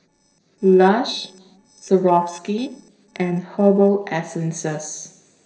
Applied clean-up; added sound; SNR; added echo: neural separator model SepFormer DNS4.